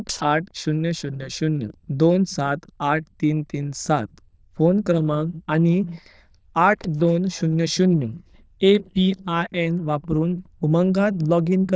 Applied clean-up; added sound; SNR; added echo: neural diffusion model UNIVERSE++.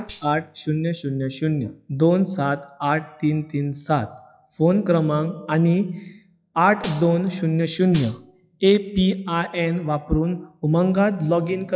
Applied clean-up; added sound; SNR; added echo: classical method log-MMSE.